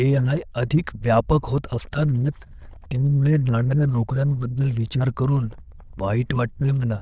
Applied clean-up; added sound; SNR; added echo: neural diffusion model UNIVERSE++.